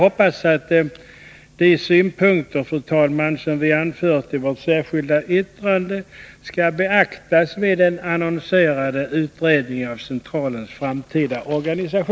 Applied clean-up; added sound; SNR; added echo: none; none; none; none.